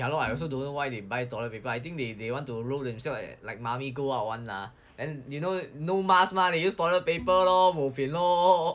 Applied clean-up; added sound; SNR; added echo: none; Bowed string instrument; 19 dB; none.